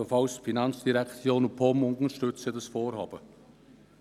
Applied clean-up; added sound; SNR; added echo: none; none; none; none.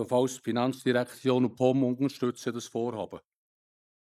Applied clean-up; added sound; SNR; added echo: neural mask model Resemble Enhance denoiser.